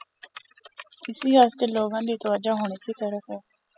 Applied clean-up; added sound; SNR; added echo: classical method spectral subtraction.